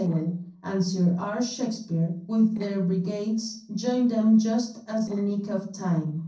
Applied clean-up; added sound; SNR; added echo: neural separator model SepFormer DNS4.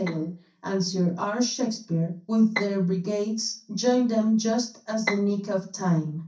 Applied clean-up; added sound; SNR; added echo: neural mask model DeepFilterNet 3.